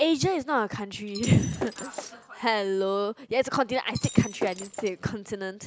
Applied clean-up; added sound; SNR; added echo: none; Shatter; 11 dB; none.